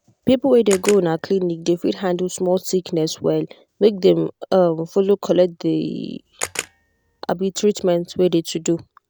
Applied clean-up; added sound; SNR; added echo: none; Camera; 13 dB; none.